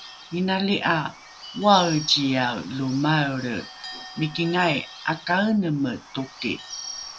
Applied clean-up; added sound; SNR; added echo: none; Bird / Bell; 16 dB; none.